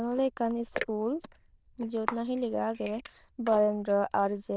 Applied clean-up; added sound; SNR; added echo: neural diffusion model UNIVERSE++.